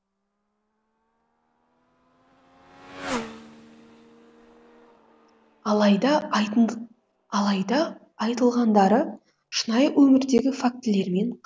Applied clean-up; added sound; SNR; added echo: none; Motorcycle; 20 dB; none.